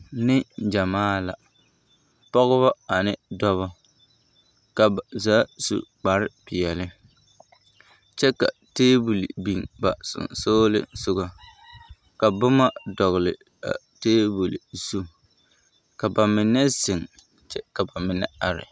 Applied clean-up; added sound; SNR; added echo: none; none; none; none.